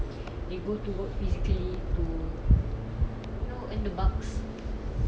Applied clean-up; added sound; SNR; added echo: none; none; none; none.